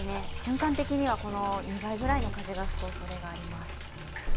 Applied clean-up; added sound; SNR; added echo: none; Sink (filling or washing); 1 dB; none.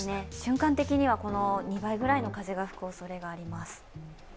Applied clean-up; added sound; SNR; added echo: none; none; none; none.